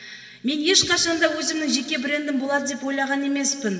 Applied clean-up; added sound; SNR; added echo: none; none; none; reverberation time 2.0 s.